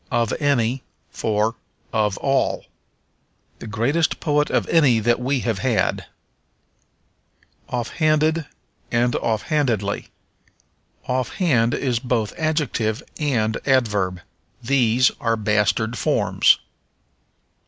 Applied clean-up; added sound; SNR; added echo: none; none; none; none.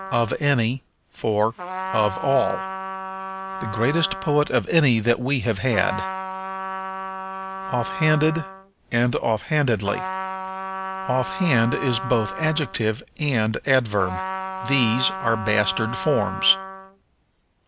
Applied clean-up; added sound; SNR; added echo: none; Trumpet; 9 dB; none.